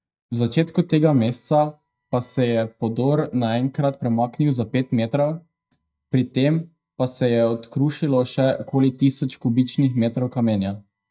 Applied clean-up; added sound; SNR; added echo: neural mask model DeepFilterNet 3.